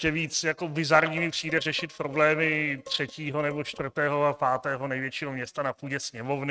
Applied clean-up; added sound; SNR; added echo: neural mask model RNNoise.